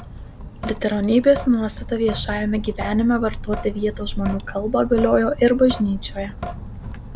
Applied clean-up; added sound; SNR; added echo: none; Drip / Sink (filling or washing); 10 dB; none.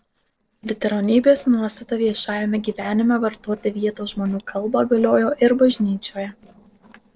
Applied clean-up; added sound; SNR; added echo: neural separator model SepFormer DNS4.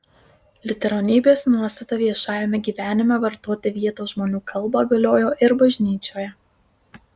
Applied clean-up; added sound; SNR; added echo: none; none; none; none.